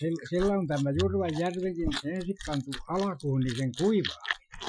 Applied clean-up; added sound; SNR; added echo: classical method Wiener filter.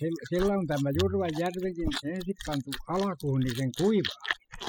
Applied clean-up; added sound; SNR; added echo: classical method spectral subtraction.